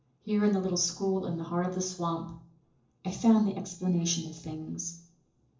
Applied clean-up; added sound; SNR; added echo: neural separator model SepFormer DNS4.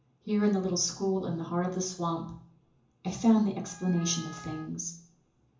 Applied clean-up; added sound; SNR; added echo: none; Wind instrument, woodwind instrument; 19 dB; reverberation time 0.7 s.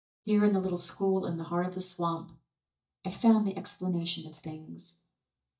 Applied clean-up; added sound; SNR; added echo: neural mask model DeepFilterNet 3.